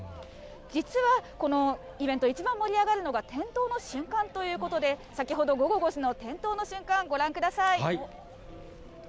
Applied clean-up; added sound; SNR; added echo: none; none; none; none.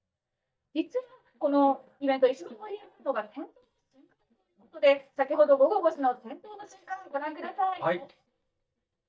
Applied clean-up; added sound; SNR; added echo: neural mask model DeepFilterNet 3.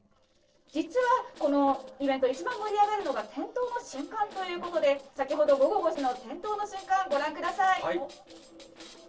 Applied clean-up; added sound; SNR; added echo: neural separator model SepFormer DNS4.